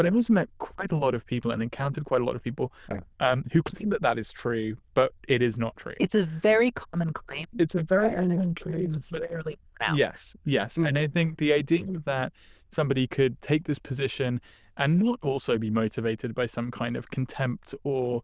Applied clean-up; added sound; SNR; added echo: neural diffusion model UNIVERSE++.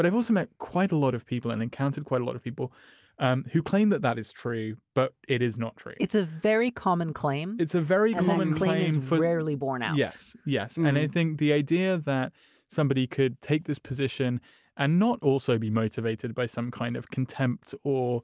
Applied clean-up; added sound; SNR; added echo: none; none; none; none.